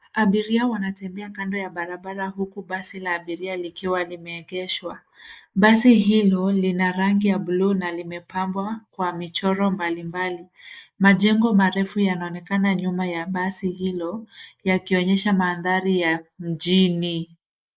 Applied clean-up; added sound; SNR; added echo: neural mask model Resemble Enhance denoiser.